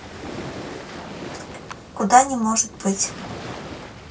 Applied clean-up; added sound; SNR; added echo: none; Waves, surf; 11 dB; reverberation time 0.2 s.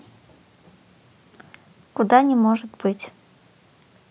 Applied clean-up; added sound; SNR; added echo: none; none; none; none.